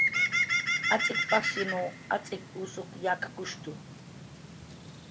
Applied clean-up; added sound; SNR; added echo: none; Bird; -3 dB; none.